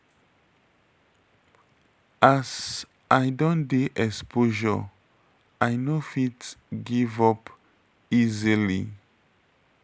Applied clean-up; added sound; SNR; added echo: none; none; none; none.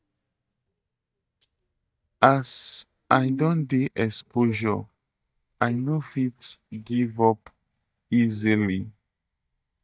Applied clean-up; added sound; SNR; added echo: neural mask model DeepFilterNet 3.